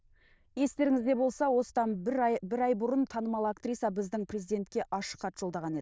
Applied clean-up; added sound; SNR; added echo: neural diffusion model UNIVERSE++.